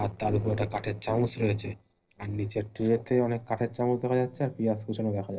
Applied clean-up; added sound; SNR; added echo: neural separator model SepFormer DNS4.